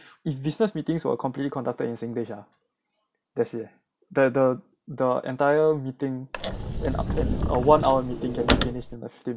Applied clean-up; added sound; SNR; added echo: none; Sliding door / Slam / Wood; 1 dB; none.